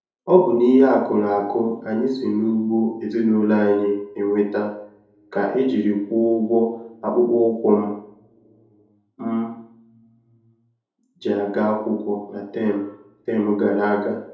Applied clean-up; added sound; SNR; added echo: none; none; none; reverberation time 2.6 s.